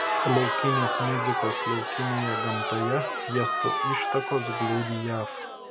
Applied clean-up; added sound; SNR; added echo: none; Crowd; -1 dB; none.